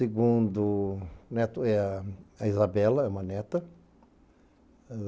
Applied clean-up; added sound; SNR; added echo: none; none; none; none.